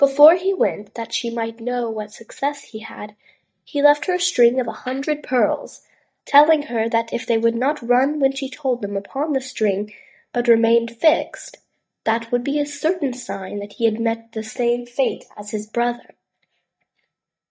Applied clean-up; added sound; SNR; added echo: neural mask model DeepFilterNet 3.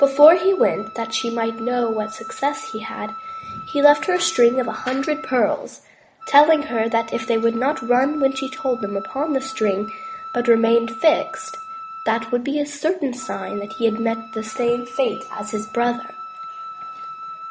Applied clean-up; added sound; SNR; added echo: none; Wind instrument, woodwind instrument; 13 dB; none.